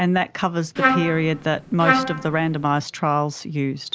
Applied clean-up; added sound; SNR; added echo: none; Trumpet; 2 dB; none.